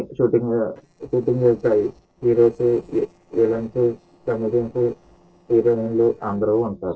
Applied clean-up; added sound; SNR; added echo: neural separator model SepFormer DNS4.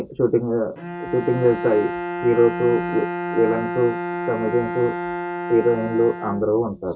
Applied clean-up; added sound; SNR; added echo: none; Bowed string instrument; 7 dB; reverberation time 0.2 s.